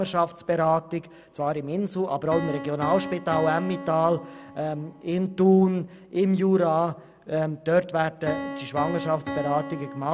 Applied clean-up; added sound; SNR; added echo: none; Piano; 12 dB; none.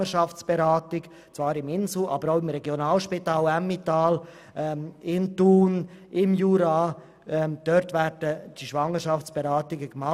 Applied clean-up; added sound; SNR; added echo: none; none; none; none.